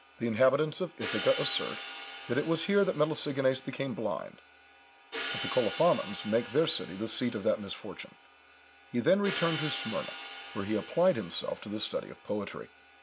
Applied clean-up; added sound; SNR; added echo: none; Hi-hat; 11 dB; none.